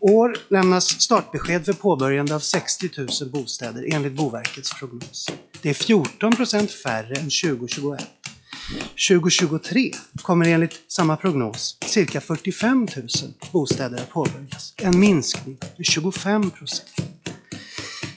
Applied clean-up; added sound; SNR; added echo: classical method log-MMSE.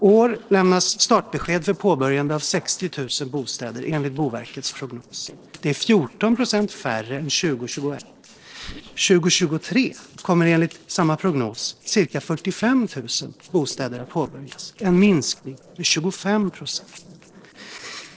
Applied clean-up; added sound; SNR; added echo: neural separator model SepFormer DNS4.